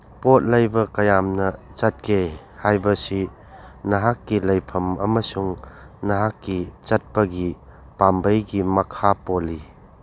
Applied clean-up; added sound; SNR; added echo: none; none; none; none.